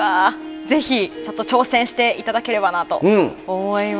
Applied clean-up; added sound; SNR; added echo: none; Harp; 15 dB; none.